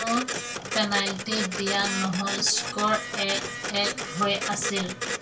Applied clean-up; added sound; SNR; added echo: none; Printer; 4 dB; reverberation time 0.2 s.